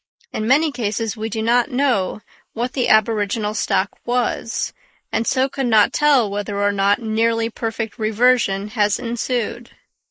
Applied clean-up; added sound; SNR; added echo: neural mask model Resemble Enhance denoiser.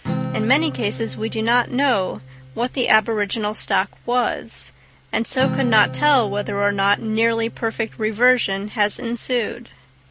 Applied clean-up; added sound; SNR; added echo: none; Acoustic guitar; 11 dB; none.